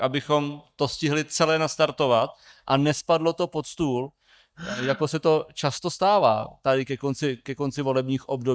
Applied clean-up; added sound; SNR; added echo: neural mask model DeepFilterNet 3.